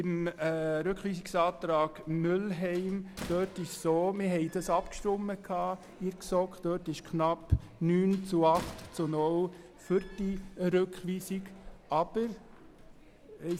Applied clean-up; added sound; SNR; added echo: none; Slam; 18 dB; none.